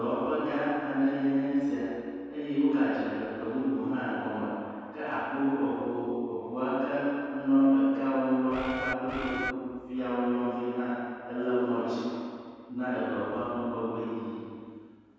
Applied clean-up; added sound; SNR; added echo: none; Bird; 5 dB; reverberation time 2.1 s.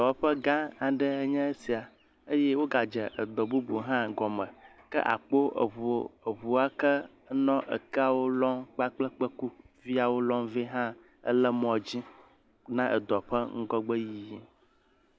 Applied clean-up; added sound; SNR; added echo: none; none; none; none.